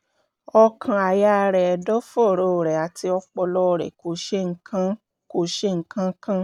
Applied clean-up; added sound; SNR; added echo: none; none; none; none.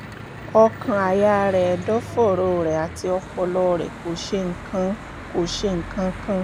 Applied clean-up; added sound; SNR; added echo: none; Church bell / Traffic noise, roadway noise; 12 dB; none.